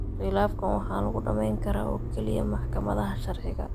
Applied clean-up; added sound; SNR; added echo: none; Motor vehicle (road); 0 dB; none.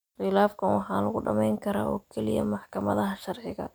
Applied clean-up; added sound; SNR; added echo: none; none; none; none.